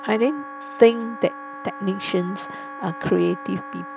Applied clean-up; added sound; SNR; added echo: none; Wind instrument, woodwind instrument; 12 dB; none.